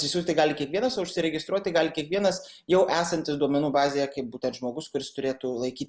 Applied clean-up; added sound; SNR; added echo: none; none; none; none.